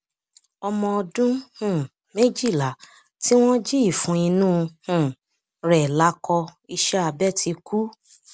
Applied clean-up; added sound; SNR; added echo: none; none; none; none.